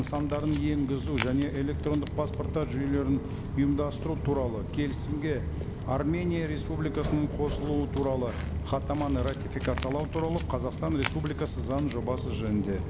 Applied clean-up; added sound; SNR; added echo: none; Walk, footsteps; 3 dB; none.